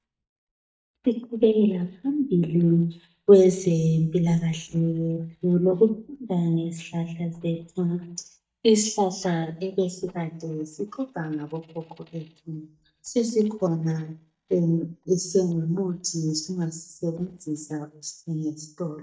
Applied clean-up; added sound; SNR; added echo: neural mask model DeepFilterNet 3.